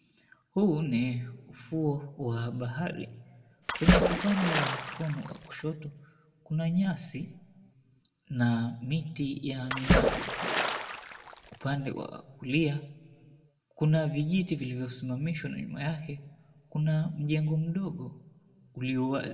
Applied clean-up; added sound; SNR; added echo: none; Splash, splatter; -2 dB; reverberation time 0.9 s.